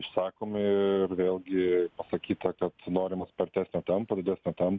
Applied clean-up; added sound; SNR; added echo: none; none; none; none.